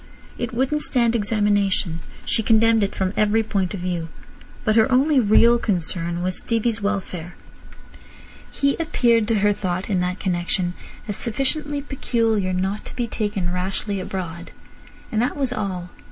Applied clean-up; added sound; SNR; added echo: none; none; none; none.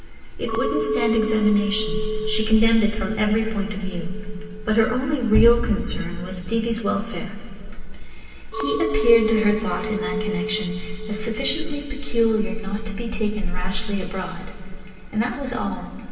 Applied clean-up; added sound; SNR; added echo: none; Chink, clink; 10 dB; reverberation time 2.7 s.